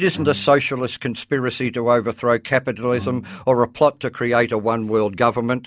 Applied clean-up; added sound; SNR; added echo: none; Bowed string instrument; 19 dB; none.